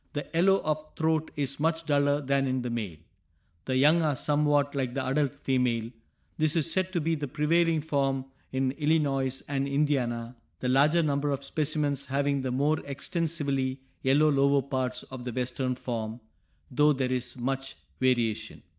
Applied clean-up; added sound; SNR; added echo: none; none; none; none.